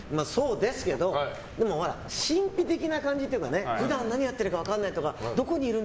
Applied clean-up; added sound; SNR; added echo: none; Writing; 17 dB; none.